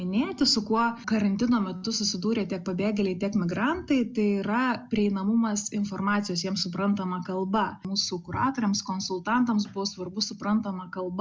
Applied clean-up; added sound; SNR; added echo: none; none; none; none.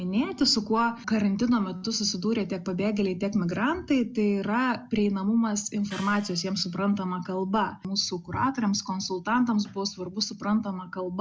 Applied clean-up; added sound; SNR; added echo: none; Gong; 20 dB; none.